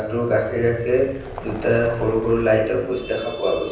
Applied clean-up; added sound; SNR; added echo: none; Vehicle; 17 dB; reverberation time 0.9 s.